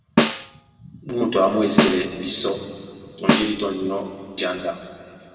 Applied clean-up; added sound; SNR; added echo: none; Snare drum; 0 dB; reverberation time 2.2 s.